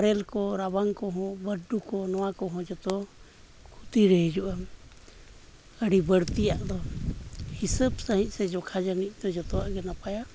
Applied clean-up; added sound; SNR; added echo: none; none; none; none.